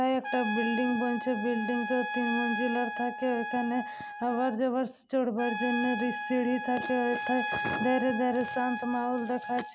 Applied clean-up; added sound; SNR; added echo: none; Trumpet; 6 dB; none.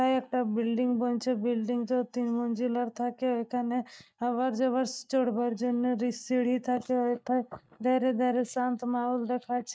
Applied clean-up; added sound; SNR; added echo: neural mask model DeepFilterNet 3.